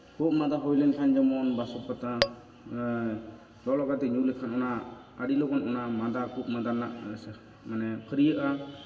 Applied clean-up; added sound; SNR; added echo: none; Tap / Glass; 1 dB; reverberation time 2.7 s.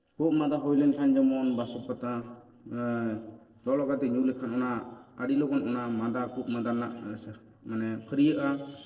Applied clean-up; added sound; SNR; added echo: neural separator model SepFormer DNS4.